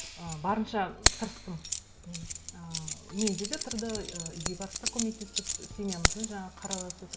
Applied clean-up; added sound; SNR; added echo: none; Keys jangling; -2 dB; none.